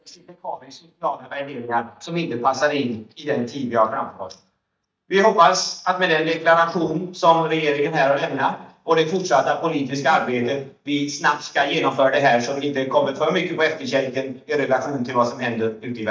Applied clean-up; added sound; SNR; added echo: neural mask model DeepFilterNet 3.